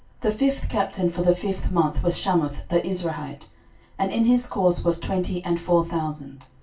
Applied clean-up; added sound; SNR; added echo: none; none; none; reverberation time 0.2 s.